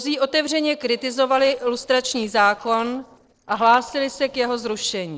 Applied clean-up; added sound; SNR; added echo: neural separator model SepFormer DNS4.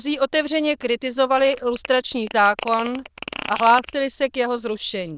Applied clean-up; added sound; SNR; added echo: neural diffusion model UNIVERSE++.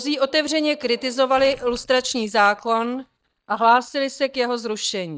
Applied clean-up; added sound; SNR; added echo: neural mask model DeepFilterNet 3.